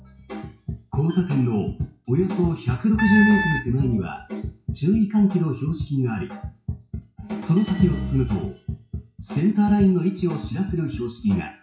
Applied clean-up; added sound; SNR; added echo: classical method WPE with log-MMSE.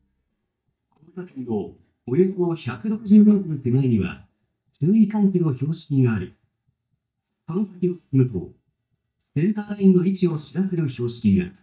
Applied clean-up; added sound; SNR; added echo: neural mask model DeepFilterNet 3.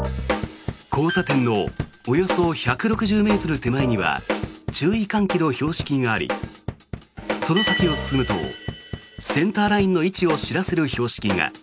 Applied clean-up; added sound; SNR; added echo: none; none; none; none.